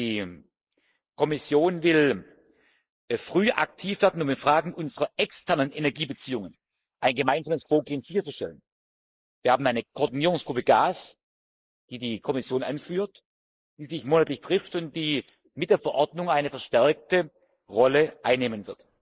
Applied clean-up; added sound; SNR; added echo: neural mask model Resemble Enhance denoiser.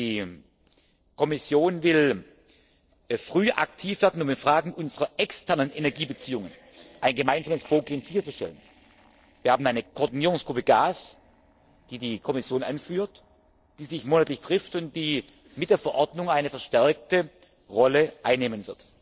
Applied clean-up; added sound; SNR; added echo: neural separator model SepFormer DNS4.